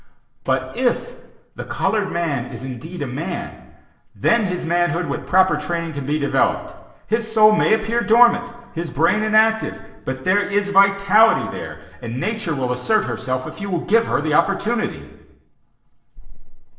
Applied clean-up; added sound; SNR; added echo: neural separator model SepFormer DNS4.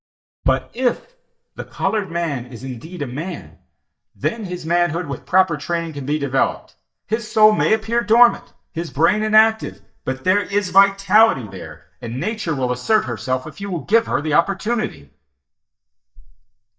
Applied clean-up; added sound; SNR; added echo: neural mask model DeepFilterNet 3.